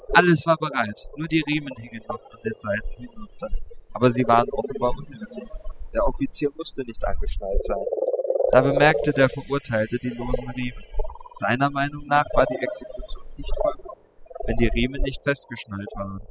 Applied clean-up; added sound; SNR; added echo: classical method spectral subtraction.